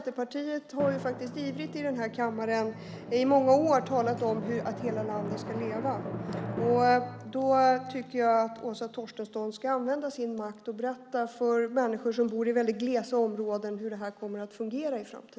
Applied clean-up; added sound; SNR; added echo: none; Drum; 12 dB; none.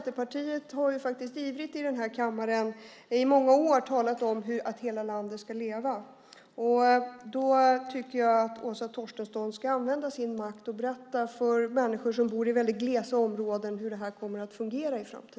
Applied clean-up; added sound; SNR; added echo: none; none; none; none.